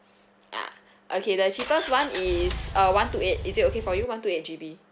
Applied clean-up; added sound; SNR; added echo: none; Engine; 7 dB; none.